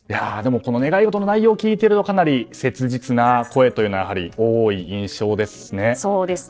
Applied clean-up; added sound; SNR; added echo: neural separator model SepFormer DNS4.